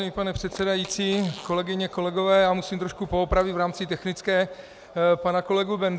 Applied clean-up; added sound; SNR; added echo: none; Fart; 20 dB; none.